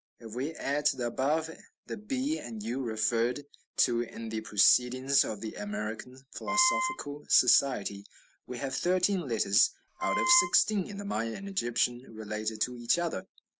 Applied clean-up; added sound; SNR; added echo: none; Wind instrument, woodwind instrument; 1 dB; none.